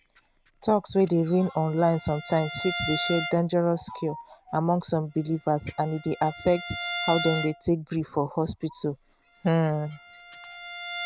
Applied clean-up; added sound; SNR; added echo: none; Bowed string instrument; 11 dB; none.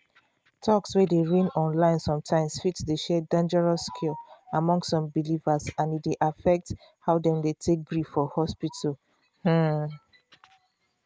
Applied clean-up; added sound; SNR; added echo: none; none; none; none.